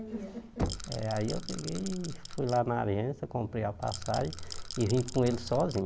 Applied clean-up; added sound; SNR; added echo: none; Knock + Rattle / Rattle (instrument); 8 dB; none.